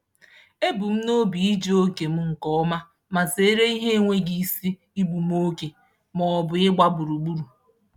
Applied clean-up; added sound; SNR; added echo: none; none; none; none.